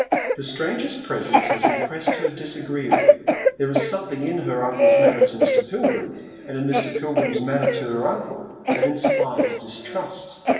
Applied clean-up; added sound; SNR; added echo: none; Cough; -5 dB; reverberation time 1.4 s.